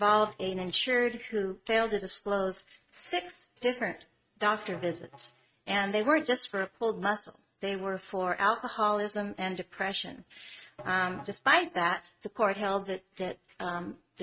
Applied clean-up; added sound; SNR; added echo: neural mask model RNNoise.